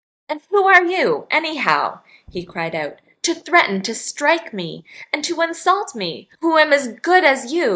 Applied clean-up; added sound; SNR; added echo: neural mask model DeepFilterNet 3.